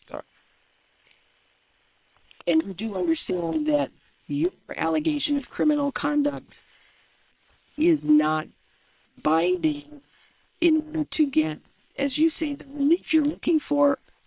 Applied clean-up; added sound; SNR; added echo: neural separator model SepFormer WHAM!.